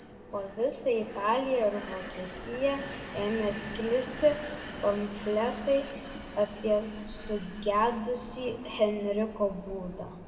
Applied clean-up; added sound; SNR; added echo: none; Vehicle; 10 dB; reverberation time 1.6 s.